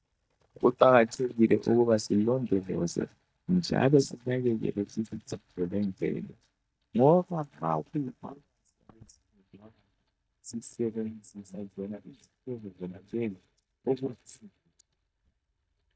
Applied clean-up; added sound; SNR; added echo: neural mask model DeepFilterNet 3.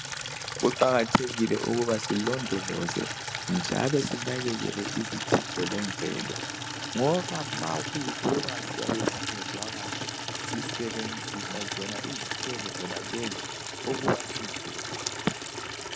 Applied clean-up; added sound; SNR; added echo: none; Water tap, faucet / Liquid; 4 dB; none.